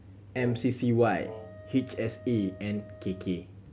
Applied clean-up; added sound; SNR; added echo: none; Wind instrument, woodwind instrument + Wind instrument, woodwind instrument; 18 dB; none.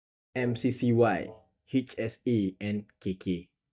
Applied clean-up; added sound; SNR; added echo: neural mask model DeepFilterNet 3.